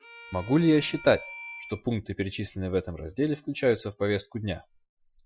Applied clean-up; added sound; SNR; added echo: classical method Wiener filter.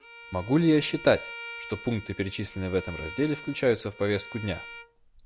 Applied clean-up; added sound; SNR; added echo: none; Bowed string instrument; 15 dB; none.